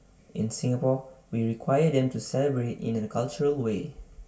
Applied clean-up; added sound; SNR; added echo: none; none; none; reverberation time 0.2 s.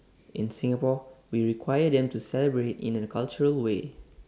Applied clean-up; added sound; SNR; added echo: none; none; none; none.